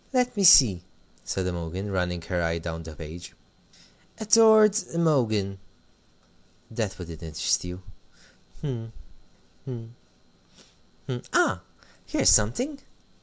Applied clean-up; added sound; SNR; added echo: none; none; none; none.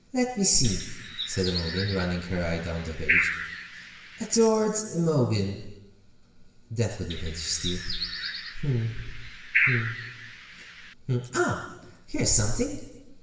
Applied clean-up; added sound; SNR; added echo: none; Bird; 4 dB; reverberation time 1.0 s.